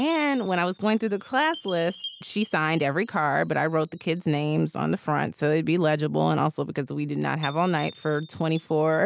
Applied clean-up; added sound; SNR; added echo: none; Chime; 16 dB; none.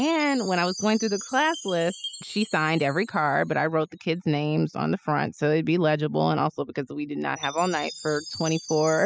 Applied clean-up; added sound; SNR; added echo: classical method spectral subtraction.